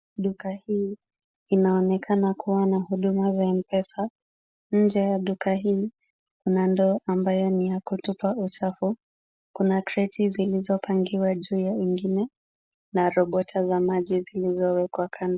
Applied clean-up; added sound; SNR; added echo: none; none; none; none.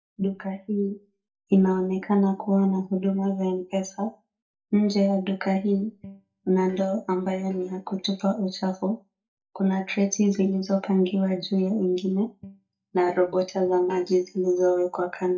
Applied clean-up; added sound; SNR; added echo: neural mask model DeepFilterNet 3.